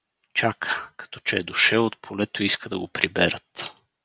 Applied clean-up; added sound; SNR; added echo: none; none; none; none.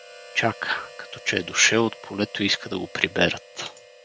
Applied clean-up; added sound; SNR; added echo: none; Harmonica; 19 dB; none.